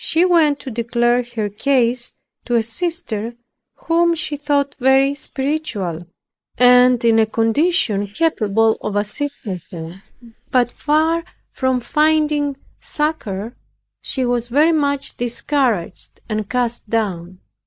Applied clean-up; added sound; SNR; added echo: neural mask model Resemble Enhance denoiser.